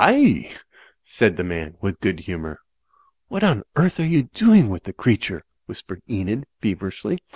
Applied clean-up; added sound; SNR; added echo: none; none; none; none.